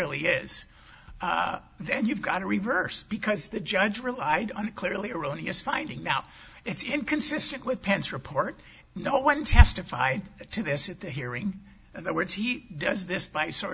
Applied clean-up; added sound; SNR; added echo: none; none; none; none.